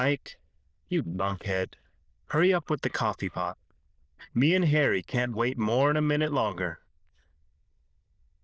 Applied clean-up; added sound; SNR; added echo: neural diffusion model UNIVERSE++.